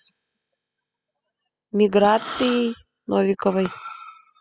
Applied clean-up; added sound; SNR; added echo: classical method spectral subtraction.